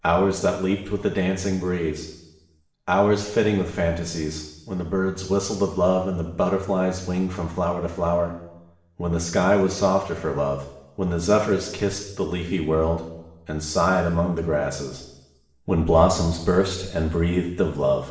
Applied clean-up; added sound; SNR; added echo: none; none; none; reverberation time 0.9 s.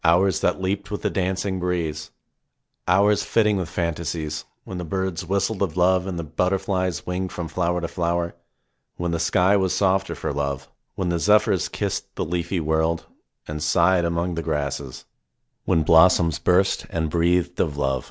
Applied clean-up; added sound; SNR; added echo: none; none; none; none.